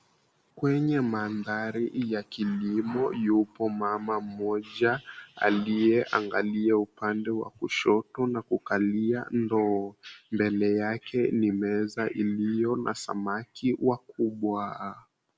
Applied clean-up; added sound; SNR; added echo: none; none; none; none.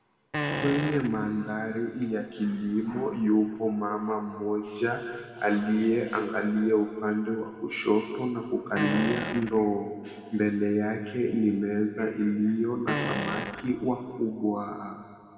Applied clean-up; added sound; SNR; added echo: none; Fart; 5 dB; reverberation time 2.1 s.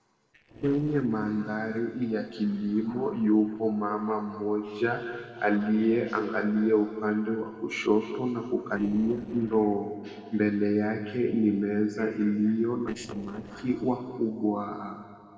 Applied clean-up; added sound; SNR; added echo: neural separator model SepFormer DNS4.